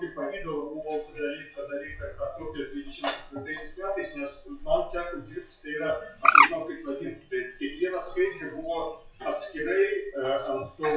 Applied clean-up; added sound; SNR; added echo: classical method WPE with log-MMSE.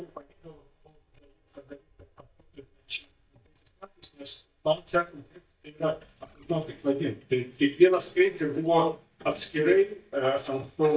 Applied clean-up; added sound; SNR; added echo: neural mask model DeepFilterNet 3.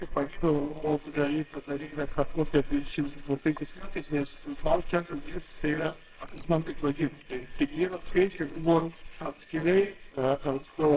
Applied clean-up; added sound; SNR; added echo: neural separator model SepFormer WHAMR!.